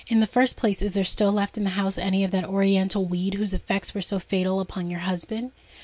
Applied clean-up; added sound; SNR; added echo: none; none; none; none.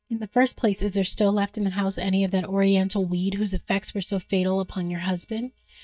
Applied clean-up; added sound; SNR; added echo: neural mask model DeepFilterNet 3.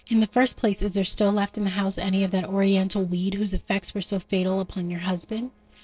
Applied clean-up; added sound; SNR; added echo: neural separator model SepFormer DNS4.